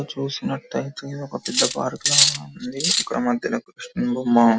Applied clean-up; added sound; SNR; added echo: none; Cutlery, silverware; -1 dB; none.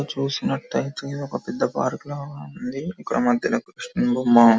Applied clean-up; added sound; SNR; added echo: none; none; none; none.